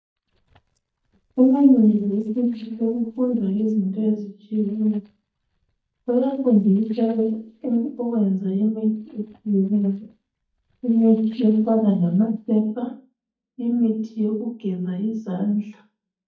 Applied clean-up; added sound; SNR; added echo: neural mask model DeepFilterNet 3.